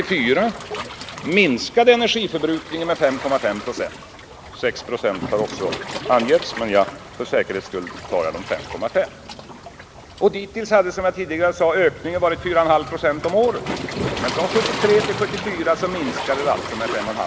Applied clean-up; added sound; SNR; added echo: none; Waves, surf; 10 dB; none.